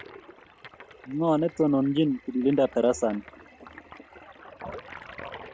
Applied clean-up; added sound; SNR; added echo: none; Toilet flush; 17 dB; none.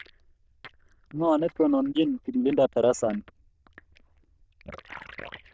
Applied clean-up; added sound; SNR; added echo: neural diffusion model UNIVERSE++.